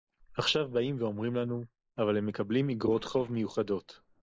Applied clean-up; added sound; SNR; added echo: neural mask model Resemble Enhance denoiser.